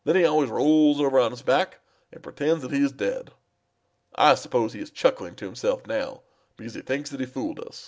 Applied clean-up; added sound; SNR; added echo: none; none; none; none.